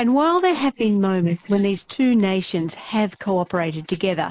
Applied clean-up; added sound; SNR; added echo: neural mask model Resemble Enhance denoiser.